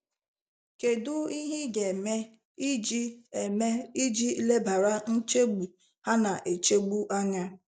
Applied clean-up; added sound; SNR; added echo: none; none; none; none.